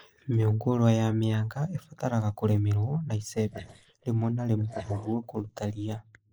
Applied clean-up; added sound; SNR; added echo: neural mask model Resemble Enhance denoiser.